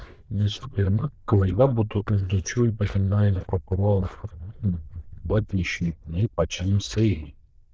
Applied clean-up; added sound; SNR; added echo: neural diffusion model UNIVERSE++.